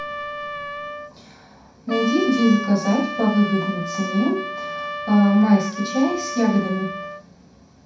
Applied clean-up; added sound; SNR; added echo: none; Trumpet; 9 dB; reverberation time 0.6 s.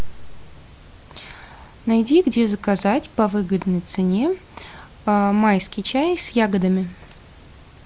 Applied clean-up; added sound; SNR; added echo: none; none; none; none.